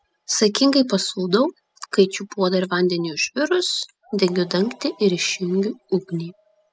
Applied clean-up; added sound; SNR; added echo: classical method spectral subtraction.